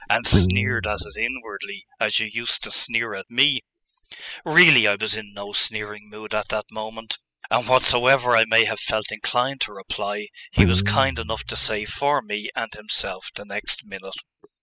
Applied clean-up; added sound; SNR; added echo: classical method spectral subtraction.